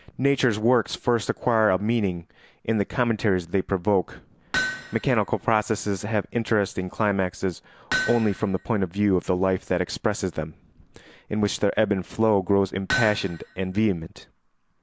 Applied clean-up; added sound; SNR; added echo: none; Hammer; 8 dB; none.